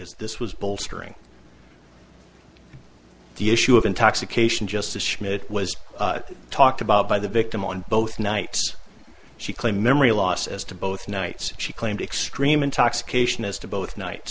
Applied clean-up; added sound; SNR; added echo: none; none; none; none.